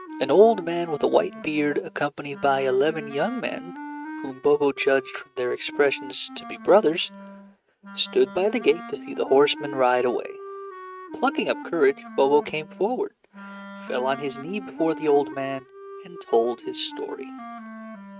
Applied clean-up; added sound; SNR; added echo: neural mask model RNNoise.